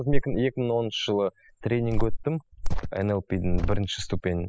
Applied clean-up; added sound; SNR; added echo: classical method spectral subtraction.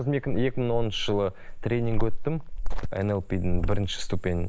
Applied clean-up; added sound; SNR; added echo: neural mask model Resemble Enhance denoiser.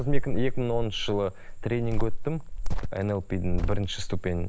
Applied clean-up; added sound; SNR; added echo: none; Cricket; -4 dB; none.